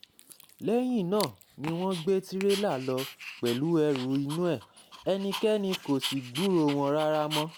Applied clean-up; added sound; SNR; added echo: none; Dog; 13 dB; none.